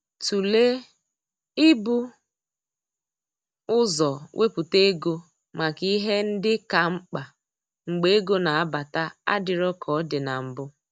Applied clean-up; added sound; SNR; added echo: none; none; none; none.